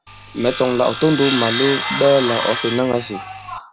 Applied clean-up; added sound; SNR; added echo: none; Sawing; 7 dB; none.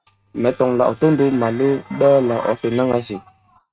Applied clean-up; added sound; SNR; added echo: neural mask model RNNoise.